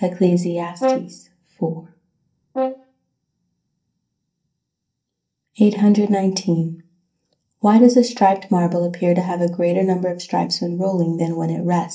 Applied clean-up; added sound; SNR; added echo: neural mask model DeepFilterNet 3.